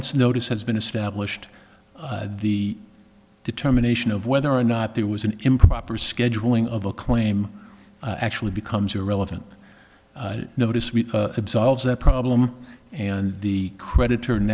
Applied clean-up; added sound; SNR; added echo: none; none; none; none.